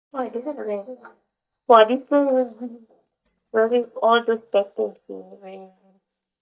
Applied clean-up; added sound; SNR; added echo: neural mask model DeepFilterNet 3.